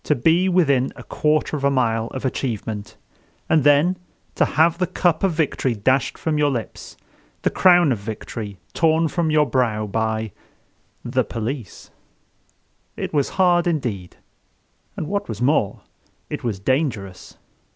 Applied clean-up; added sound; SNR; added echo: none; none; none; none.